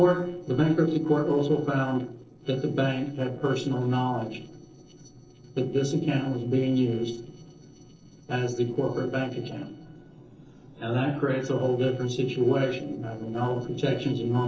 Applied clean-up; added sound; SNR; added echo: neural separator model SepFormer DNS4.